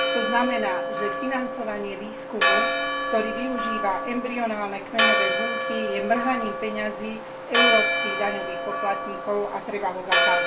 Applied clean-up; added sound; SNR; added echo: none; Church bell; -3 dB; reverberation time 0.3 s.